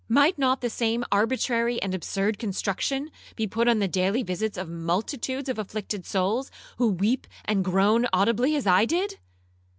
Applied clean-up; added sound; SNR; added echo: none; none; none; none.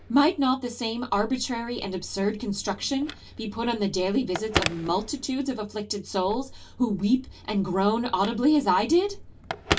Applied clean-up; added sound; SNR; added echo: none; Telephone; 11 dB; reverberation time 0.2 s.